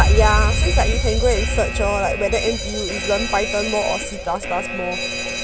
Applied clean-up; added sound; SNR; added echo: none; Alarm; -2 dB; none.